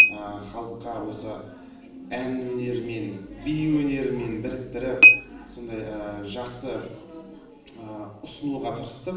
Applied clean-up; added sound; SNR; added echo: none; Chink, clink; -4 dB; reverberation time 0.8 s.